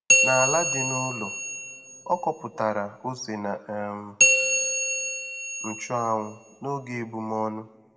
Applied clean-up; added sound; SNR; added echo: none; Bell; -4 dB; reverberation time 1.8 s.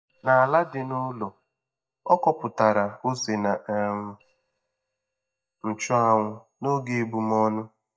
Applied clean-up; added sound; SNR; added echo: neural mask model DeepFilterNet 3.